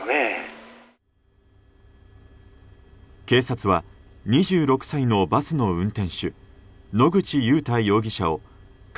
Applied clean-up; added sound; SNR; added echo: none; none; none; none.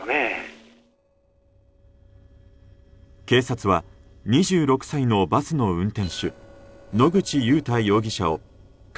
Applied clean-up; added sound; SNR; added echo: neural separator model SepFormer DNS4.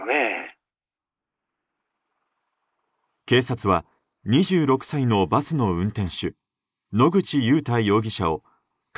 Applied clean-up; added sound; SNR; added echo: neural mask model Resemble Enhance denoiser.